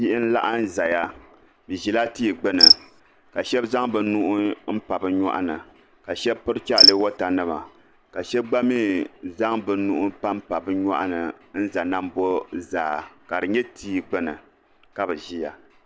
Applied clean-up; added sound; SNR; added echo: none; Cricket; -2 dB; none.